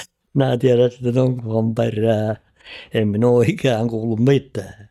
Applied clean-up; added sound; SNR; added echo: neural mask model DeepFilterNet 3.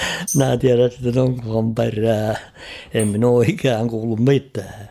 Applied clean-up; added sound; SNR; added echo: neural mask model Resemble Enhance denoiser.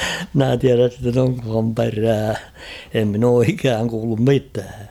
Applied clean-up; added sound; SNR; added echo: none; none; none; none.